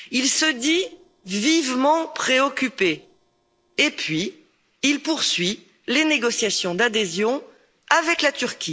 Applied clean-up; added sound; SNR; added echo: neural separator model SepFormer DNS4.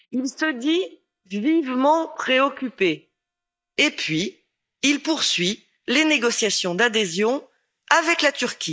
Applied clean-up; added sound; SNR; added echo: neural mask model DeepFilterNet 3.